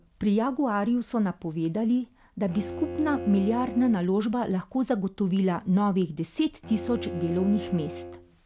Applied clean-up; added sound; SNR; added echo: none; Bowed string instrument; 13 dB; none.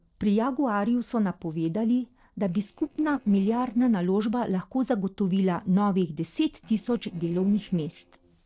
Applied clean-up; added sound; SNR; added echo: neural separator model SepFormer DNS4.